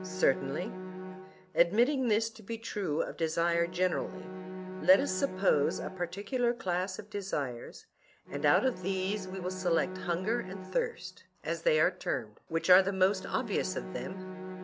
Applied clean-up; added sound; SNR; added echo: none; Bowed string instrument; 12 dB; none.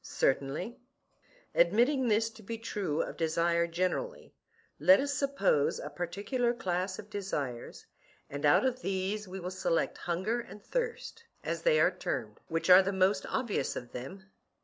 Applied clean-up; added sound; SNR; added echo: none; none; none; none.